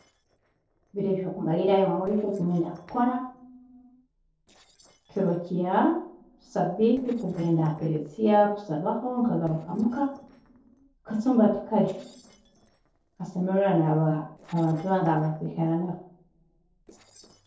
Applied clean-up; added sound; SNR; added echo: neural separator model SepFormer DNS4.